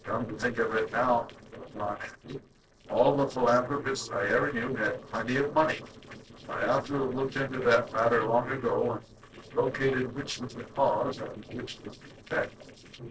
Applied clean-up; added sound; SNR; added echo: neural separator model SepFormer DNS4.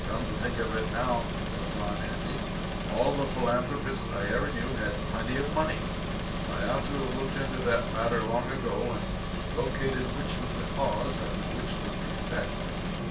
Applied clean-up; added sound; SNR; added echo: none; Engine; -1 dB; reverberation time 0.2 s.